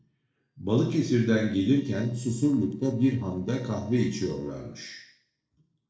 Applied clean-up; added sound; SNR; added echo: neural separator model SepFormer DNS4.